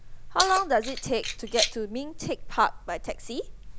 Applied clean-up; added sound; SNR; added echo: neural mask model Resemble Enhance denoiser.